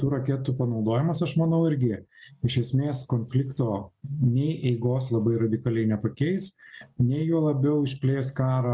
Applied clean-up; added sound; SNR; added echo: none; none; none; none.